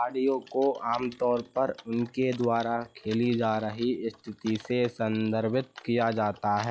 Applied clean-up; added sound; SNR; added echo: classical method log-MMSE.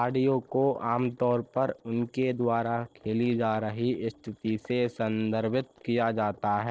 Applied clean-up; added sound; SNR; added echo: neural separator model SepFormer DNS4.